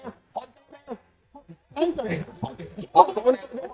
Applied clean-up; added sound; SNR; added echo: neural mask model DeepFilterNet 3.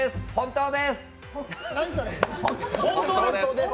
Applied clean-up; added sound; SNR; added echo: none; Bowed string instrument; 15 dB; none.